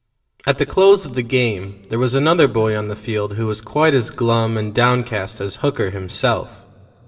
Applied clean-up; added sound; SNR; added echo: none; none; none; reverberation time 1.4 s.